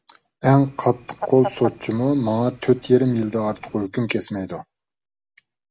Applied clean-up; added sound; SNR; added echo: none; Fowl; 14 dB; none.